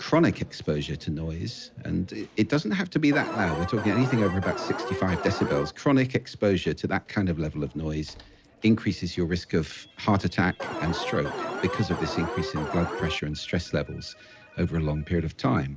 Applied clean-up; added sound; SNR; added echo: none; Alarm; 6 dB; none.